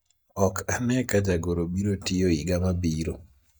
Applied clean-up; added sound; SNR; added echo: neural mask model DeepFilterNet 3.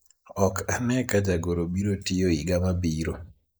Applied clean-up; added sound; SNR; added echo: neural mask model Resemble Enhance denoiser.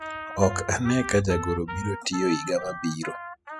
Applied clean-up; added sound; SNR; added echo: classical method spectral subtraction.